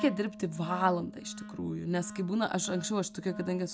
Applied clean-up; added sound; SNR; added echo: none; Wind instrument, woodwind instrument; 13 dB; none.